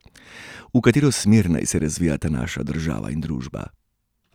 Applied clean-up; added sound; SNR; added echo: none; none; none; none.